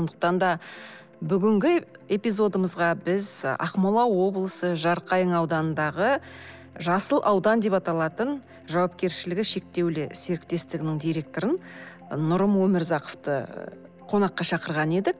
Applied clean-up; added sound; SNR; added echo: none; none; none; none.